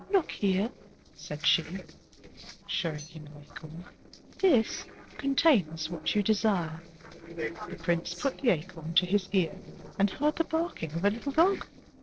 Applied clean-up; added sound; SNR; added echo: neural separator model SepFormer DNS4.